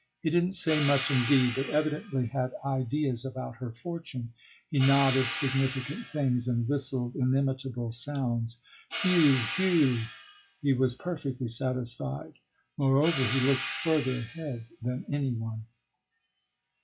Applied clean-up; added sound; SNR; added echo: classical method log-MMSE.